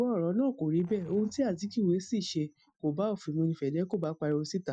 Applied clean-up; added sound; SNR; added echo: classical method Wiener filter.